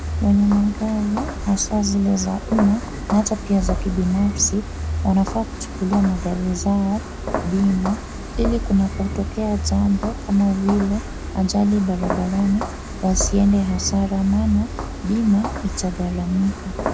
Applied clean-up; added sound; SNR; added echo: none; Walk, footsteps; 6 dB; none.